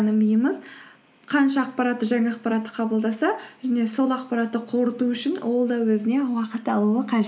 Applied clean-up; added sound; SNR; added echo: none; none; none; none.